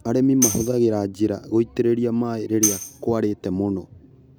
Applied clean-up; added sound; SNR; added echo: none; Tambourine; 7 dB; none.